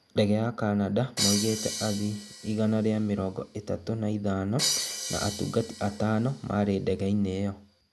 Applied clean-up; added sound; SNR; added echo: none; Crash cymbal; 7 dB; none.